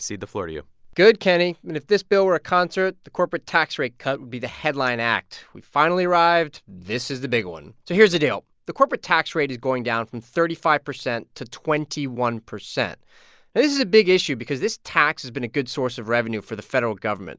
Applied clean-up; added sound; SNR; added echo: none; none; none; none.